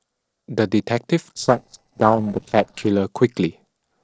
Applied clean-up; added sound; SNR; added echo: neural separator model SepFormer DNS4.